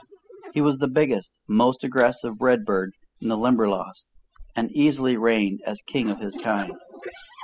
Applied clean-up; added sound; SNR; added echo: classical method spectral subtraction.